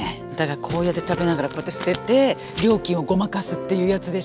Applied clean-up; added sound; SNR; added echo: none; Crumpling, crinkling; 13 dB; none.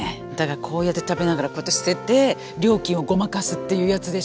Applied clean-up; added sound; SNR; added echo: none; none; none; none.